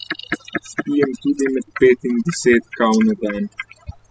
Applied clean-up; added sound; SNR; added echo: classical method spectral subtraction.